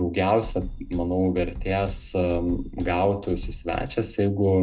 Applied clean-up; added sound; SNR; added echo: none; Drum kit; 11 dB; reverberation time 0.2 s.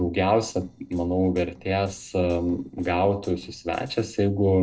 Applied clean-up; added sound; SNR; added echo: neural separator model SepFormer DNS4.